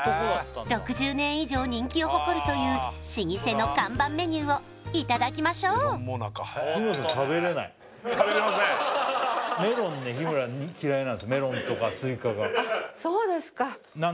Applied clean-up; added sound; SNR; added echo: none; none; none; none.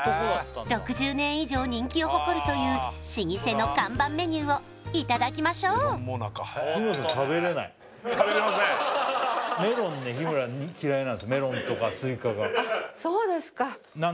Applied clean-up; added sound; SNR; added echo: none; Walk, footsteps; 20 dB; none.